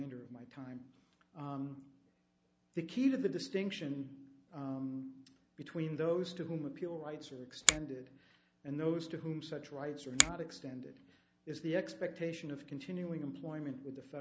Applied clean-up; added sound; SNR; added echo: none; Finger snapping; -4 dB; none.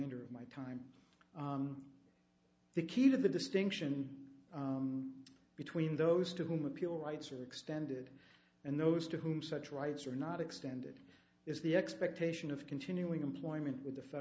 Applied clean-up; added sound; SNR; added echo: none; none; none; none.